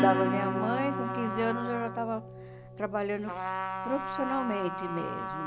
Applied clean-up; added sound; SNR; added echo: none; Acoustic guitar / Strum + Trumpet; 1 dB; none.